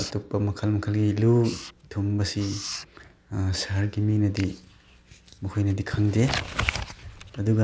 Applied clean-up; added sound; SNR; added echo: none; Writing; 11 dB; none.